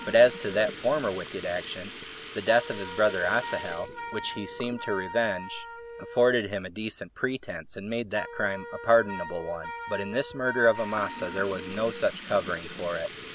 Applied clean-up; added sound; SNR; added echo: none; Wind instrument, woodwind instrument + Sink (filling or washing) / Liquid; 10 dB; none.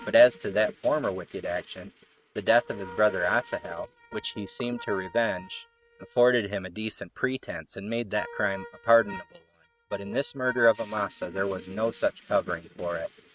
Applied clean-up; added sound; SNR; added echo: neural mask model RNNoise.